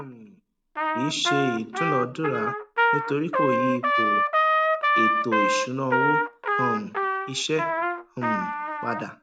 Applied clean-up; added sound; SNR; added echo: none; Trumpet; -4 dB; none.